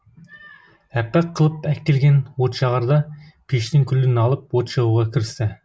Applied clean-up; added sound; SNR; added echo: none; none; none; none.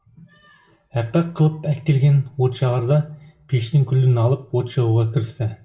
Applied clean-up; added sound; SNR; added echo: none; none; none; reverberation time 0.4 s.